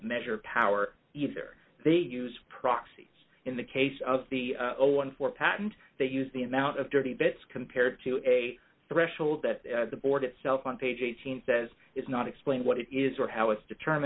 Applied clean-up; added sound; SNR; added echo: none; none; none; none.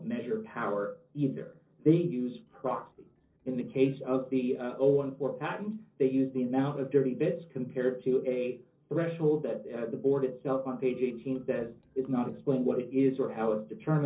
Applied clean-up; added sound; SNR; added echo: neural separator model SepFormer DNS4.